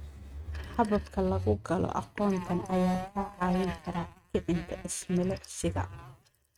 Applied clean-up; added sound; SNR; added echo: neural mask model RNNoise.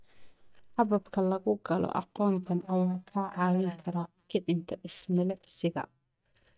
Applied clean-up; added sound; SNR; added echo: neural mask model DeepFilterNet 3.